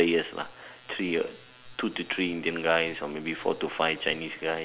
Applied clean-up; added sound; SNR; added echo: none; none; none; none.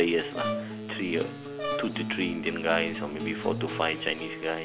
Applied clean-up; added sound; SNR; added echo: none; Brass instrument + Acoustic guitar; 4 dB; none.